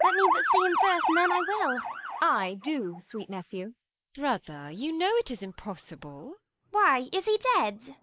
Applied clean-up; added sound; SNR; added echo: neural mask model Resemble Enhance denoiser.